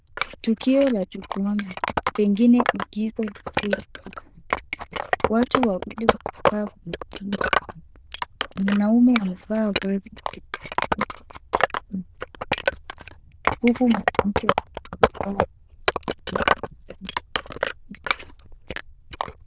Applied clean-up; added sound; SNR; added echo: neural diffusion model UNIVERSE++.